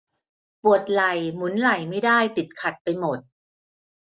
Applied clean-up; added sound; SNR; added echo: none; none; none; none.